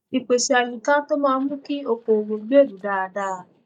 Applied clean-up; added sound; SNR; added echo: neural mask model DeepFilterNet 3.